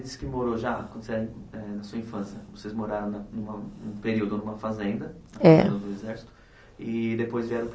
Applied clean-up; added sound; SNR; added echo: none; none; none; none.